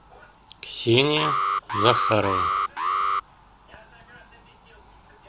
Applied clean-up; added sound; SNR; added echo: none; Alarm; -1 dB; none.